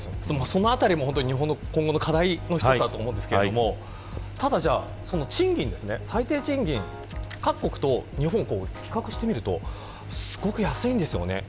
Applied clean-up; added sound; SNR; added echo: none; Engine; 13 dB; none.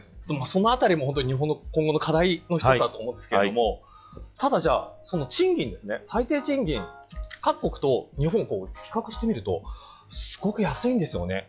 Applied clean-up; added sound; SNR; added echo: classical method log-MMSE.